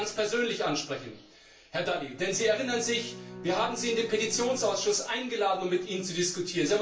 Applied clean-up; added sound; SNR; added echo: none; Bowed string instrument; 18 dB; reverberation time 0.3 s.